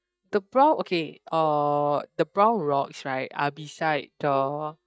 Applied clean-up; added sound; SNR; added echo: neural mask model DeepFilterNet 3.